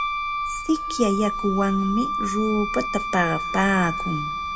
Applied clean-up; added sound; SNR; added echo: none; Wind instrument, woodwind instrument; 3 dB; reverberation time 1.2 s.